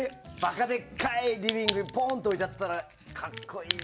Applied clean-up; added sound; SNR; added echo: none; Crack; 8 dB; none.